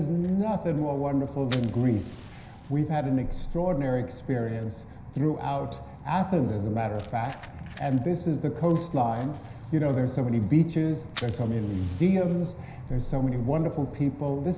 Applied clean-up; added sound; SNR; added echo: none; Fire; 15 dB; reverberation time 0.9 s.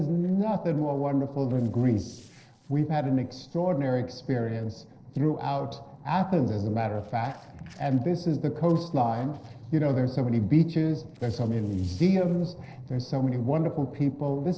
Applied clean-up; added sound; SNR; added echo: neural separator model SepFormer DNS4.